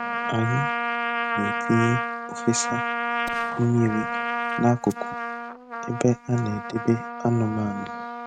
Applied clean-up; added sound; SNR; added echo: neural mask model RNNoise.